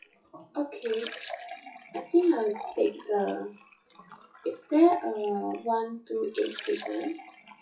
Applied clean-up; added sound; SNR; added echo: classical method WPE with log-MMSE.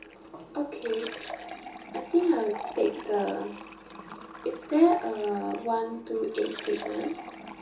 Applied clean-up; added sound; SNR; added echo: none; Fill (with liquid); 14 dB; reverberation time 0.8 s.